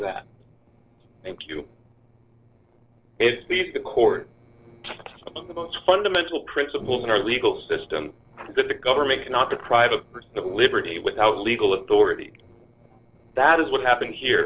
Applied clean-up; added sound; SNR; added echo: neural separator model SepFormer DNS4.